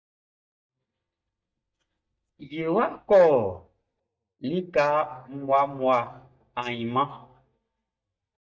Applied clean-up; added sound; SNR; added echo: neural mask model DeepFilterNet 3.